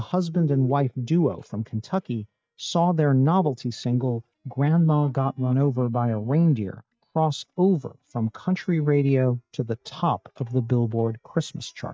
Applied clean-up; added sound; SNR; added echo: neural mask model DeepFilterNet 3.